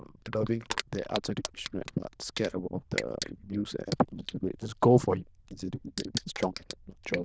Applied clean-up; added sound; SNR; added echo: neural diffusion model UNIVERSE++.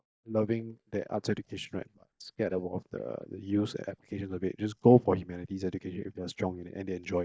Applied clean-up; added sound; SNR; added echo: neural mask model DeepFilterNet 3.